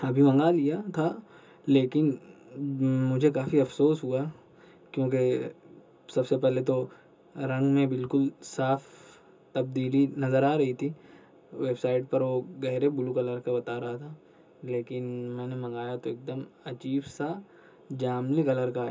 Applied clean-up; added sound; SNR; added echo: none; none; none; reverberation time 0.2 s.